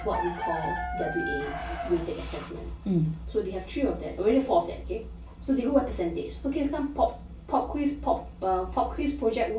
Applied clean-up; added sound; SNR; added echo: none; Chicken, rooster; 12 dB; reverberation time 0.2 s.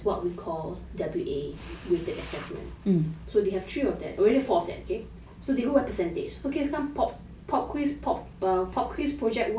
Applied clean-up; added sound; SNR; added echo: none; none; none; none.